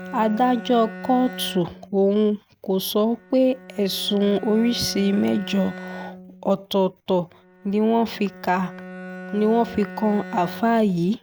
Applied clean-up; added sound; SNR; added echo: none; Bowed string instrument; 16 dB; none.